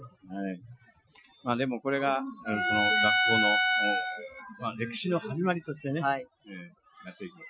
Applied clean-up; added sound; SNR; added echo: classical method Wiener filter.